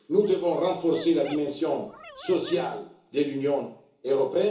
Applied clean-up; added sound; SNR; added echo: none; Dog; 20 dB; reverberation time 0.8 s.